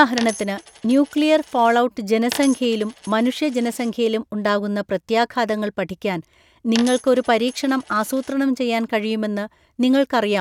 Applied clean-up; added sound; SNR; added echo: none; Coin (dropping); 17 dB; none.